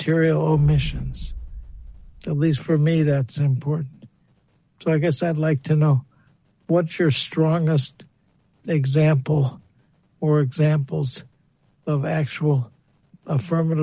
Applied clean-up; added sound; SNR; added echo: none; Boom; 13 dB; none.